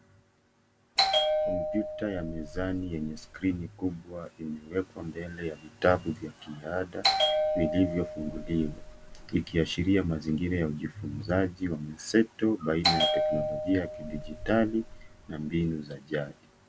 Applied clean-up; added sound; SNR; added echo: none; Bell; 0 dB; none.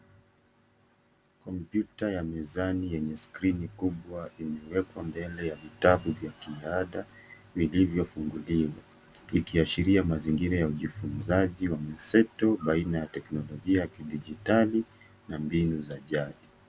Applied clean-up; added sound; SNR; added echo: none; none; none; none.